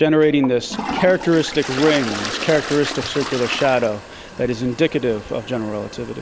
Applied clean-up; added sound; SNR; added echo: none; Toilet flush; 10 dB; none.